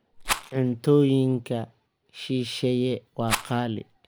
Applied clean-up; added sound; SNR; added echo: none; Rattle; 7 dB; none.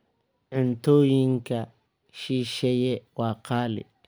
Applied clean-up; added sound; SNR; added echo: none; none; none; none.